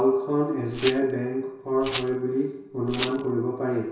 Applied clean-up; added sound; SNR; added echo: none; Rattle; 11 dB; reverberation time 0.7 s.